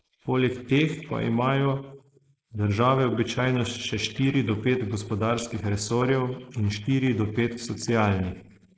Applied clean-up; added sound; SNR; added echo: neural mask model Resemble Enhance denoiser.